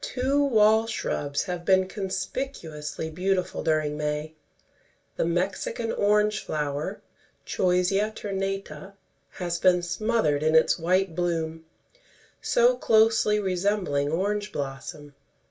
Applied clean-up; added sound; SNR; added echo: none; none; none; reverberation time 0.2 s.